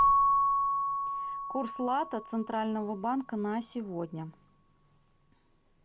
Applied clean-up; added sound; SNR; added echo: none; Keyboard (musical) / Bell; -3 dB; none.